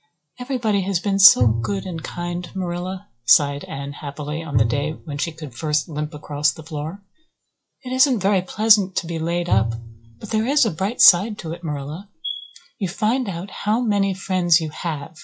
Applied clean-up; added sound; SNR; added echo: classical method log-MMSE.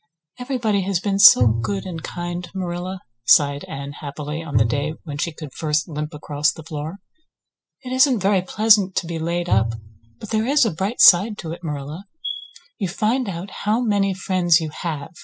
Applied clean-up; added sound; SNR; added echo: classical method spectral subtraction.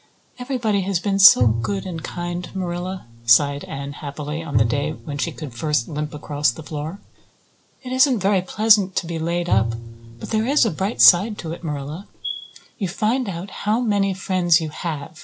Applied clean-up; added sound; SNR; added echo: none; Bowed string instrument; 5 dB; none.